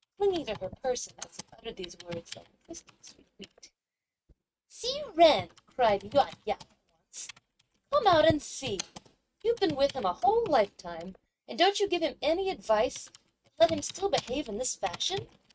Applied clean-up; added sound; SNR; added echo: neural mask model RNNoise.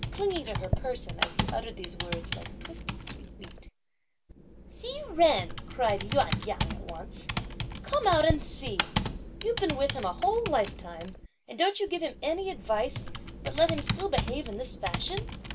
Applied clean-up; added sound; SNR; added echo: none; Computer keyboard; 3 dB; none.